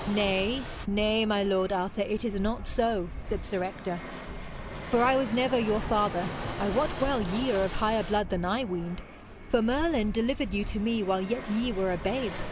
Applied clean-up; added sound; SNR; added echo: none; Fixed-wing aircraft, airplane; 8 dB; none.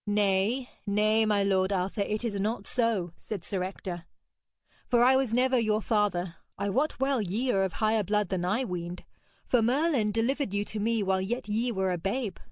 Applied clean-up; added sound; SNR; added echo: none; none; none; none.